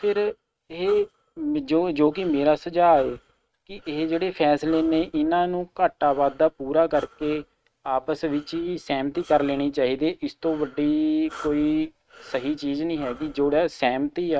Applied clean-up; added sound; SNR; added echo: neural mask model RNNoise.